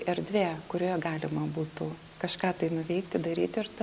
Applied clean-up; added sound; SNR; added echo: none; none; none; none.